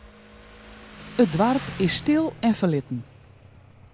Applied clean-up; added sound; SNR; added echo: none; Motorcycle; 15 dB; none.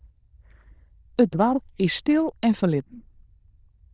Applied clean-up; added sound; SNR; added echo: neural diffusion model UNIVERSE++.